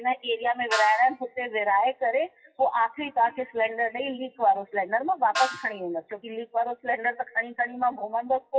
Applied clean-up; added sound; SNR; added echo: classical method WPE with log-MMSE.